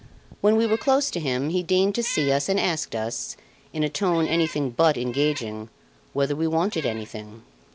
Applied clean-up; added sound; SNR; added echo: none; Meow; 18 dB; none.